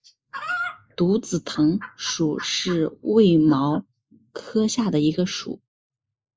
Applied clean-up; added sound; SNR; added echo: neural mask model Resemble Enhance denoiser.